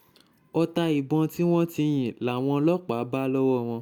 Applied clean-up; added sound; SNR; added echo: none; none; none; none.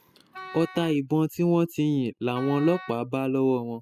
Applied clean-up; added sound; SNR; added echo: classical method spectral subtraction.